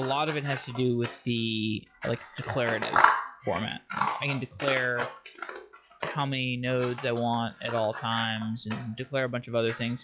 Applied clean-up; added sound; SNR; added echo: classical method log-MMSE.